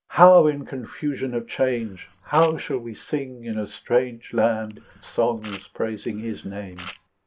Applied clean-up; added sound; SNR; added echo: none; Camera; 19 dB; reverberation time 0.2 s.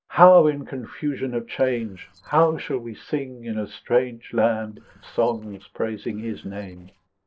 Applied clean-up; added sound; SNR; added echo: neural separator model SepFormer DNS4.